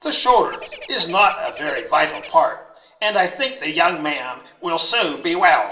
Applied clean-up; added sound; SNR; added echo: none; Bird; 15 dB; reverberation time 0.6 s.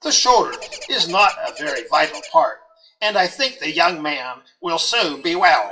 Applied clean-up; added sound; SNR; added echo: classical method WPE with log-MMSE.